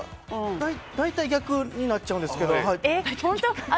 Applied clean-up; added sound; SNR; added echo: none; Gunshot, gunfire; 20 dB; none.